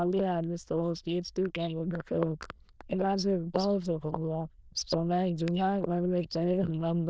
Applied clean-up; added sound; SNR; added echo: neural diffusion model UNIVERSE++.